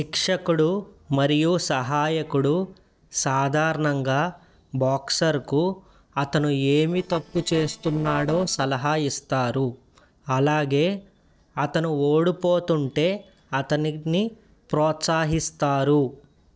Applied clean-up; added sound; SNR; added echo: neural separator model SepFormer DNS4.